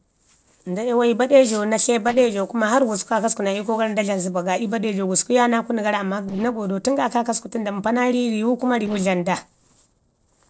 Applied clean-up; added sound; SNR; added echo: neural separator model SepFormer DNS4.